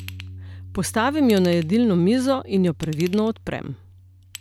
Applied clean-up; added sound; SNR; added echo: none; Bass guitar + Ratchet, pawl / Tools; 17 dB; none.